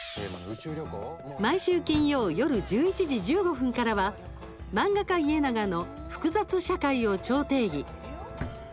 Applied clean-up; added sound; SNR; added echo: none; Drawer open or close + Wind instrument, woodwind instrument; 18 dB; none.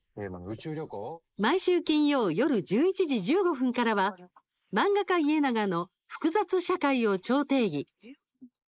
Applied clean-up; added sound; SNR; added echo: neural mask model Resemble Enhance denoiser.